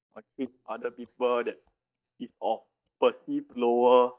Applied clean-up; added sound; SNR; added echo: neural mask model DeepFilterNet 3.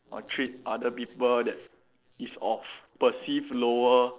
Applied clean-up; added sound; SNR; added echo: neural separator model SepFormer DNS4.